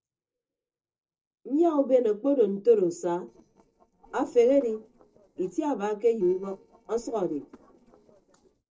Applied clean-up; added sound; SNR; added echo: neural separator model SepFormer DNS4.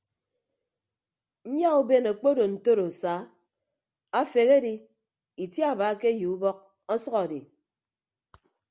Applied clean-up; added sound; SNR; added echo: none; none; none; none.